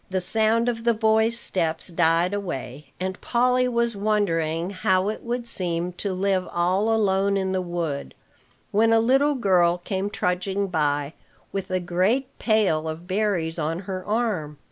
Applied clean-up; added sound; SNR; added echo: none; none; none; none.